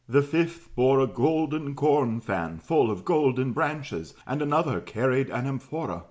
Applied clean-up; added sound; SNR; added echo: none; none; none; none.